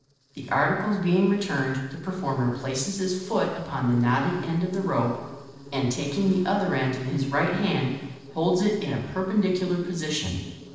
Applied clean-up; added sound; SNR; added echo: neural separator model SepFormer DNS4.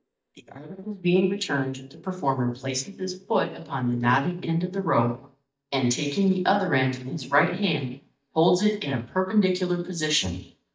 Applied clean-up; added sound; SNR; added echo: neural mask model DeepFilterNet 3.